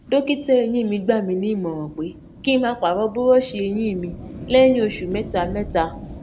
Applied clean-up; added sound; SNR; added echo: none; Fire; 16 dB; none.